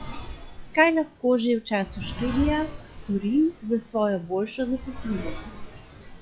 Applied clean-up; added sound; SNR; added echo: classical method log-MMSE.